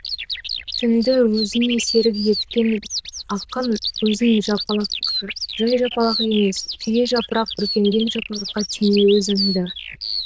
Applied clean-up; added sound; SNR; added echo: neural diffusion model UNIVERSE++.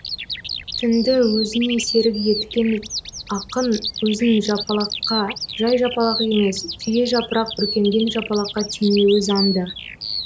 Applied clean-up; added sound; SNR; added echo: none; Bird vocalization, bird call, bird song; 9 dB; none.